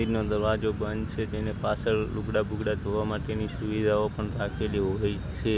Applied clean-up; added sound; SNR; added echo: none; none; none; none.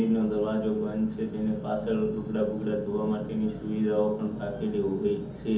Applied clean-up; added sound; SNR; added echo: none; none; none; reverberation time 0.6 s.